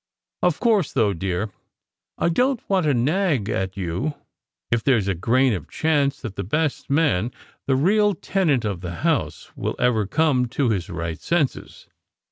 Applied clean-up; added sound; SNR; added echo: none; none; none; none.